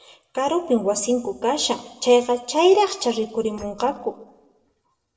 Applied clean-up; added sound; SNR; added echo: neural separator model SepFormer DNS4.